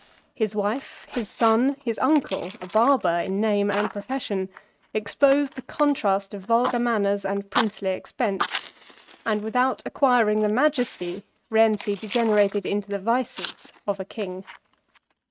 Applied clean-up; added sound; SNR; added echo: neural mask model RNNoise.